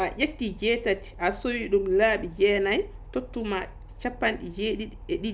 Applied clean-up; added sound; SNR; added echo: none; none; none; none.